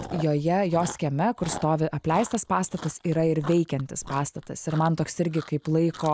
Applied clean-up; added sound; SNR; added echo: none; Chewing, mastication; 17 dB; none.